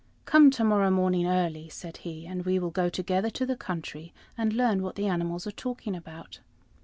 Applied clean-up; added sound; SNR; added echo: none; none; none; none.